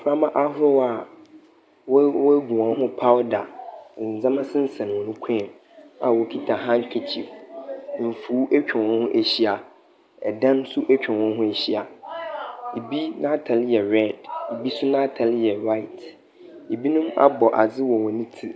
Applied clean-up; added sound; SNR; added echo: none; none; none; none.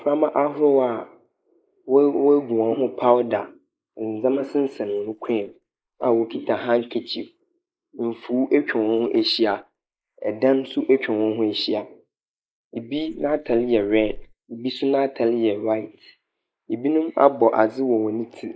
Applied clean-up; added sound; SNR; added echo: neural mask model Resemble Enhance denoiser.